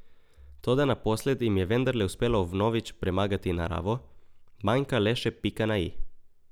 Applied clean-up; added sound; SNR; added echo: none; Bass drum; 15 dB; none.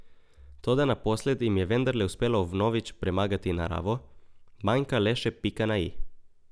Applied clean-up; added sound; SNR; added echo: none; none; none; none.